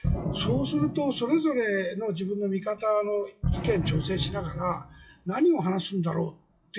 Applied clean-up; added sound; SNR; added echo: classical method WPE with log-MMSE.